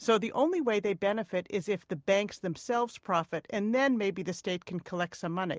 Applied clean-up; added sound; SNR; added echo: none; none; none; none.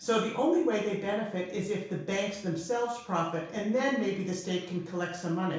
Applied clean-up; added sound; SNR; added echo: none; none; none; reverberation time 0.6 s.